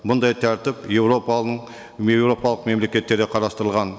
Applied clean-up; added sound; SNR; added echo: none; none; none; none.